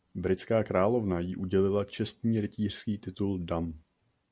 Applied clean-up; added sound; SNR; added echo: none; none; none; none.